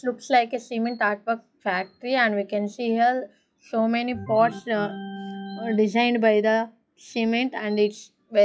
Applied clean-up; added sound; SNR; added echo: classical method log-MMSE.